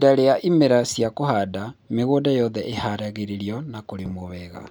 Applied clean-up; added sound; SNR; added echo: none; none; none; none.